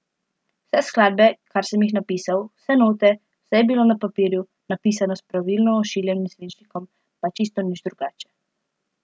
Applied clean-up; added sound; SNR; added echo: none; none; none; none.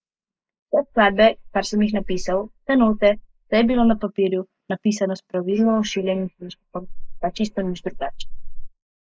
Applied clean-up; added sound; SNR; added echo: neural mask model Resemble Enhance denoiser.